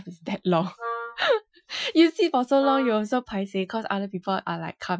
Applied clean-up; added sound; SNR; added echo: classical method Wiener filter.